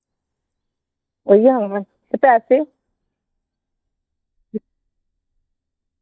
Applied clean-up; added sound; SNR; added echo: neural mask model DeepFilterNet 3.